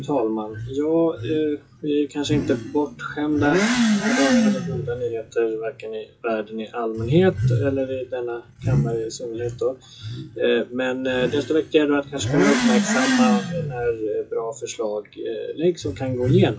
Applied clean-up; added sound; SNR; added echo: classical method WPE with log-MMSE.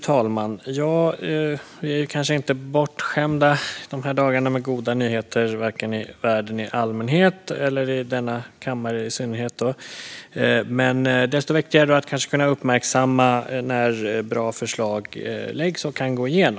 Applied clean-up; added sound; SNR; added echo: none; none; none; none.